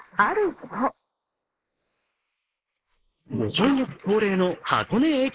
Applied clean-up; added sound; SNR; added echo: neural mask model Resemble Enhance denoiser.